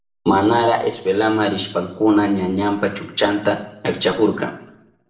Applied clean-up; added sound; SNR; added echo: none; none; none; reverberation time 0.7 s.